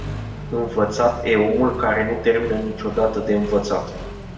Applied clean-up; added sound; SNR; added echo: none; Accelerating, revving, vroom; 11 dB; reverberation time 0.8 s.